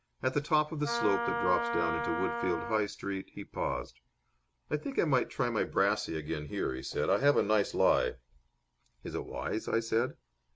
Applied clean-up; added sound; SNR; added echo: none; Wind instrument, woodwind instrument; 3 dB; none.